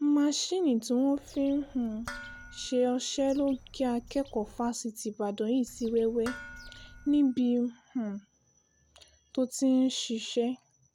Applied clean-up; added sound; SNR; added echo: none; Bird + Dishes, pots, and pans; 18 dB; none.